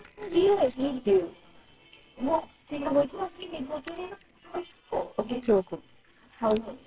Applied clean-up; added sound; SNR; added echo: neural separator model SepFormer WHAMR!.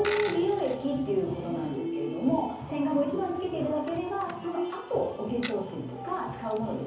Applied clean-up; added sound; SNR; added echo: none; Coin (dropping); 16 dB; reverberation time 0.7 s.